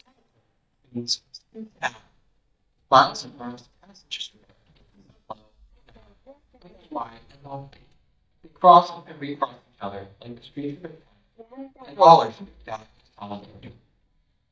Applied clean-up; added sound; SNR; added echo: neural mask model DeepFilterNet 3.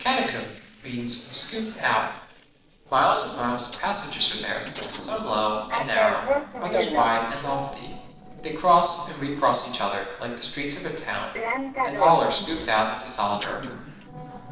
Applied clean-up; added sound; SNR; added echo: neural separator model SepFormer DNS4.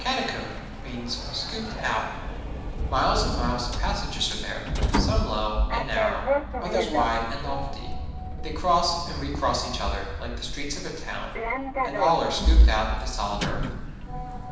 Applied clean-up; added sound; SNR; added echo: none; Sliding door; -2 dB; reverberation time 1.1 s.